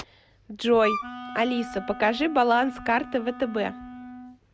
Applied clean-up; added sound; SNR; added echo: none; Wind instrument, woodwind instrument; 11 dB; none.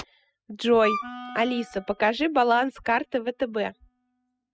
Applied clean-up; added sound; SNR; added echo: classical method spectral subtraction.